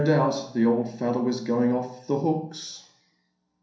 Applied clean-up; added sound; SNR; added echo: none; none; none; reverberation time 0.6 s.